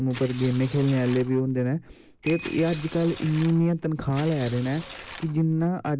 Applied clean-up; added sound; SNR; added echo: none; Bicycle bell + Tearing; 13 dB; none.